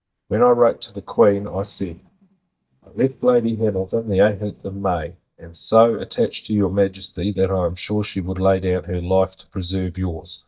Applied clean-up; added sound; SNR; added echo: neural mask model DeepFilterNet 3.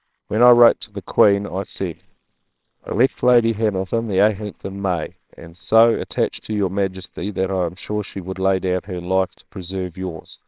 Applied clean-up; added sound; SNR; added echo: neural separator model SepFormer WHAMR!.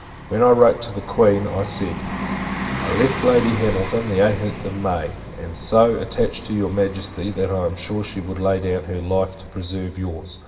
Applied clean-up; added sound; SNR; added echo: none; Bus; 10 dB; reverberation time 1.4 s.